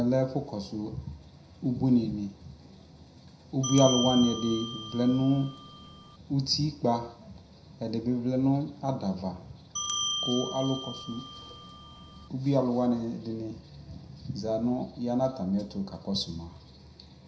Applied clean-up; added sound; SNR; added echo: none; Bell; 6 dB; reverberation time 0.5 s.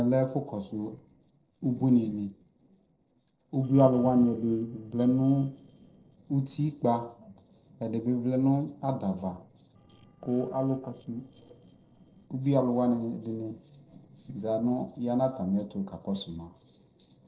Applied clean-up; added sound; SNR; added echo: neural separator model SepFormer DNS4.